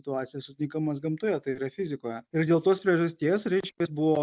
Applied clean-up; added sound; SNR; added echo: none; none; none; none.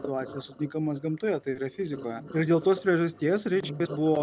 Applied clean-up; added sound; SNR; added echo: none; Sink (filling or washing); 16 dB; none.